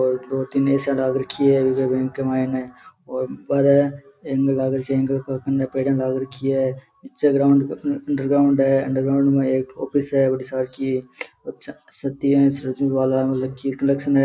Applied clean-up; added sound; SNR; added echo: none; none; none; none.